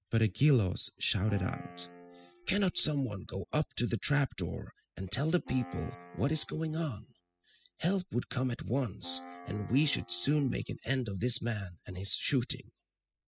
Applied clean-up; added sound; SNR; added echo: classical method spectral subtraction.